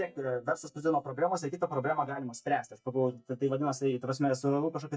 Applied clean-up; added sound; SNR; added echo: neural mask model DeepFilterNet 3.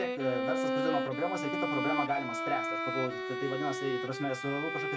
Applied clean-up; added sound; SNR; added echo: none; Bowed string instrument; -1 dB; reverberation time 0.2 s.